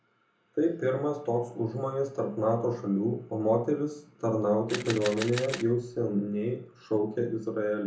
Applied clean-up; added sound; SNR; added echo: none; Camera; 10 dB; reverberation time 0.6 s.